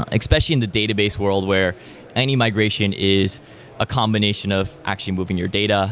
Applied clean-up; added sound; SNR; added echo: none; none; none; none.